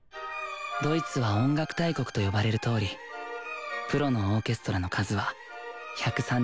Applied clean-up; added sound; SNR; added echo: none; none; none; none.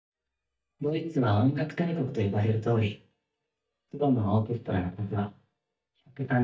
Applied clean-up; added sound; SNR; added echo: neural mask model DeepFilterNet 3.